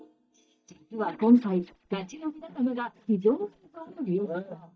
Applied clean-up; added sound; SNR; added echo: neural mask model DeepFilterNet 3.